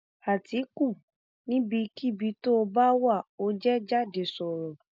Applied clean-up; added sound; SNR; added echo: none; none; none; none.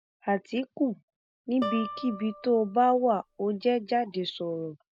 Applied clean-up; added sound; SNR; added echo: none; Guitar; 13 dB; none.